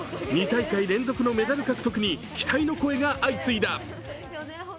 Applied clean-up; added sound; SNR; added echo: none; none; none; none.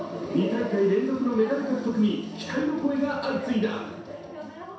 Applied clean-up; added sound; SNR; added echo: none; none; none; reverberation time 0.7 s.